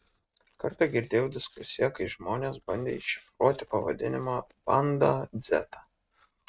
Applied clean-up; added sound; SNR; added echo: neural mask model RNNoise.